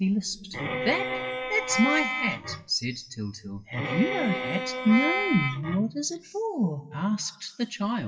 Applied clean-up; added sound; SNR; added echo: classical method WPE with log-MMSE.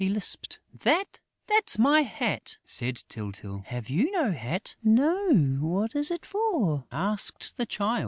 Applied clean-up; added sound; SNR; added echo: none; none; none; none.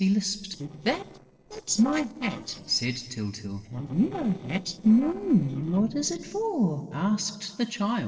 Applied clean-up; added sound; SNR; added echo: neural separator model SepFormer DNS4.